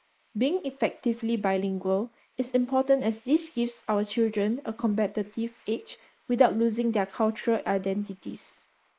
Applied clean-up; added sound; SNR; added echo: neural mask model Resemble Enhance denoiser.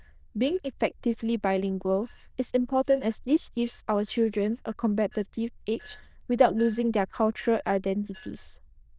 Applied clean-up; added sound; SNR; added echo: neural diffusion model UNIVERSE++.